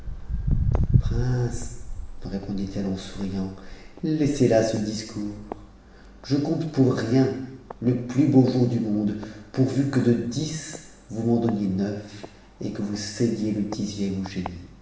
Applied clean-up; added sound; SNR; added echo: none; Walk, footsteps; 7 dB; reverberation time 0.9 s.